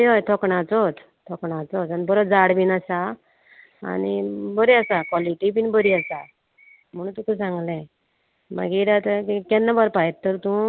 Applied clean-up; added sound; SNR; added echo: none; none; none; none.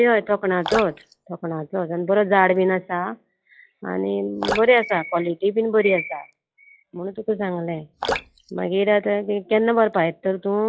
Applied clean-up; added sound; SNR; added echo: classical method log-MMSE.